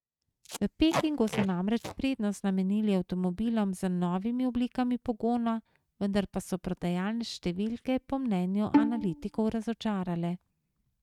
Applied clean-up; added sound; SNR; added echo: neural mask model RNNoise.